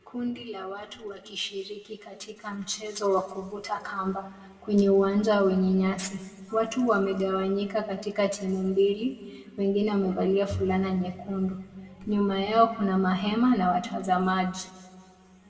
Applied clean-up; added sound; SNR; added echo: none; Bowed string instrument; 17 dB; reverberation time 1.6 s.